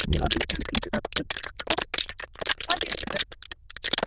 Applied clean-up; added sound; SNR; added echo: neural diffusion model UNIVERSE++.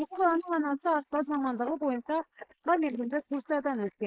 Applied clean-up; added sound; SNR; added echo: neural mask model Resemble Enhance denoiser.